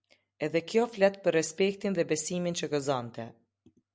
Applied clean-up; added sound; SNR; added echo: none; none; none; none.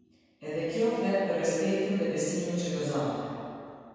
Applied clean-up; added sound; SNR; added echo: none; none; none; reverberation time 2.1 s.